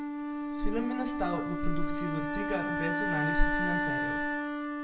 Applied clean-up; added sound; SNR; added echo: none; Wind instrument, woodwind instrument; 0 dB; reverberation time 0.6 s.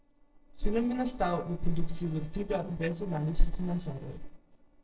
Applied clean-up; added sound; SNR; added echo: neural separator model SepFormer DNS4.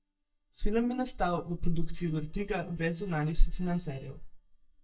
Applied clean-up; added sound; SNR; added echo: neural mask model DeepFilterNet 3.